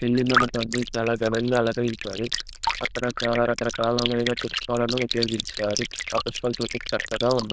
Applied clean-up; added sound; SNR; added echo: neural diffusion model UNIVERSE++.